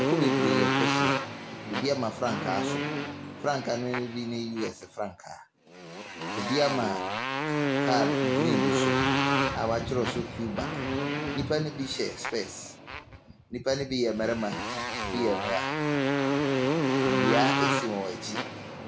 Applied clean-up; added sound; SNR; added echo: none; Motorcycle; -3 dB; none.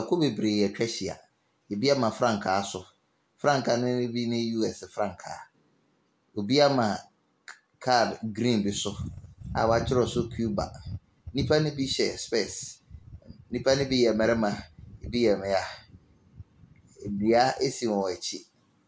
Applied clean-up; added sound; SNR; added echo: none; none; none; none.